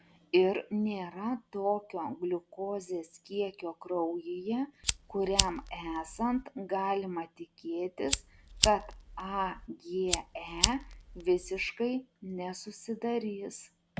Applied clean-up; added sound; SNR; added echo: none; Fire; 1 dB; none.